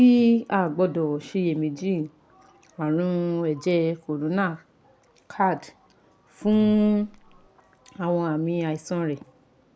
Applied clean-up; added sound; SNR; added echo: none; Buzz; 19 dB; none.